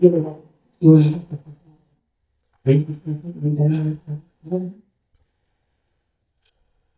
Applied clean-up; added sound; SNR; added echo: neural mask model DeepFilterNet 3.